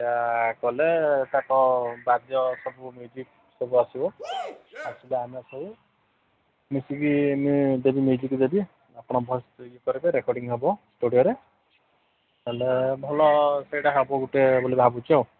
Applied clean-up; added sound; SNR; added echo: none; Cheering; 12 dB; none.